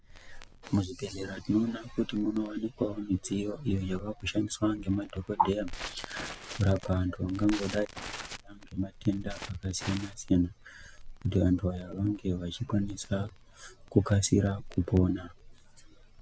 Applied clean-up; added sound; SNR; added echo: none; Crackle; 15 dB; none.